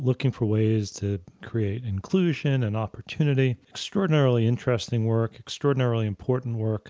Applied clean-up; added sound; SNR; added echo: none; none; none; none.